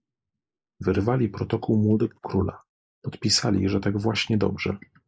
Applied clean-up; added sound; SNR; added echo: neural mask model Resemble Enhance denoiser.